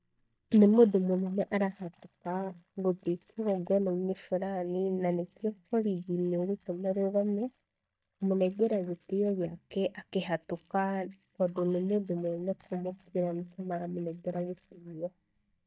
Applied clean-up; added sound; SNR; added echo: neural mask model DeepFilterNet 3.